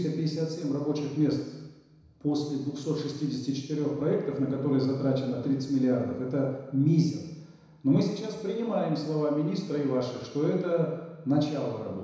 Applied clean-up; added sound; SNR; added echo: none; none; none; reverberation time 1.0 s.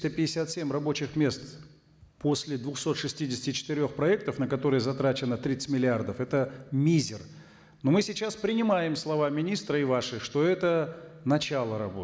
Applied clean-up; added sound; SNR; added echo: none; none; none; none.